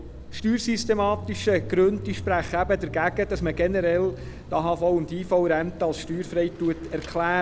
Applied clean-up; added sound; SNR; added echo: none; Mechanisms / Bicycle; 12 dB; none.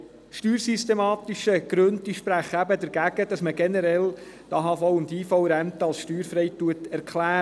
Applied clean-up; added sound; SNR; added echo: none; none; none; none.